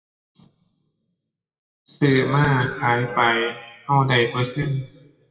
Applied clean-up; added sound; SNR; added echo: classical method WPE with log-MMSE.